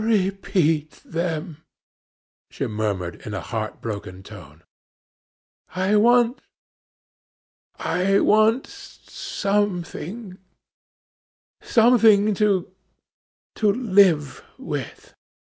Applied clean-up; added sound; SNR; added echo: none; none; none; none.